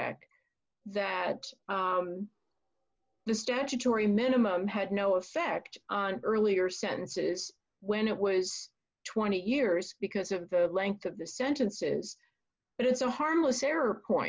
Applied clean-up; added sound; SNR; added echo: none; none; none; none.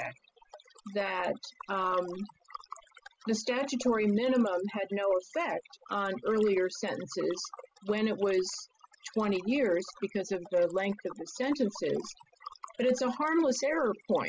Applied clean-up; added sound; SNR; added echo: classical method spectral subtraction.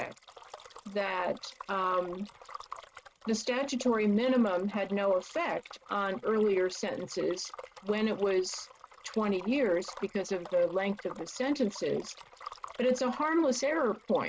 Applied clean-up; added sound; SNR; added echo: neural mask model RNNoise.